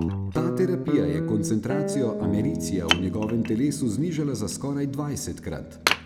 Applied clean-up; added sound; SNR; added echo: none; Wood + Guitar; 2 dB; none.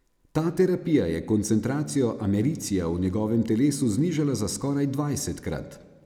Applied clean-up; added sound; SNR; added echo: none; none; none; none.